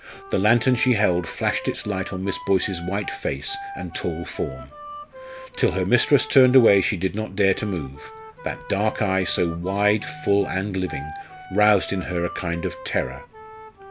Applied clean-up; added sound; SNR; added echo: none; Wind instrument, woodwind instrument; 16 dB; none.